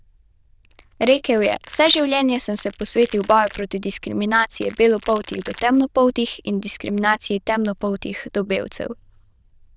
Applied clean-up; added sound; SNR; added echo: neural diffusion model UNIVERSE++.